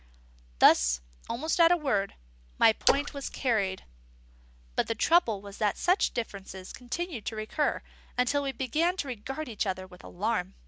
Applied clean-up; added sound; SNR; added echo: none; Splash, splatter; 3 dB; none.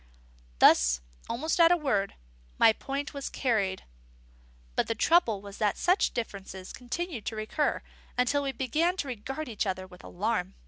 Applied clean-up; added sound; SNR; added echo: none; none; none; none.